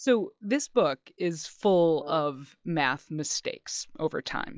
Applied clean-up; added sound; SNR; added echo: classical method log-MMSE.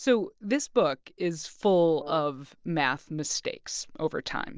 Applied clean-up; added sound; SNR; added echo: neural separator model SepFormer DNS4.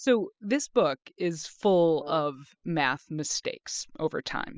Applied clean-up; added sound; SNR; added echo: classical method spectral subtraction.